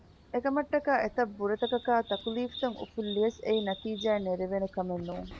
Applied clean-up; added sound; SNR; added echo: none; Bird vocalization, bird call, bird song + Bird vocalization, bird call, bird song; 16 dB; none.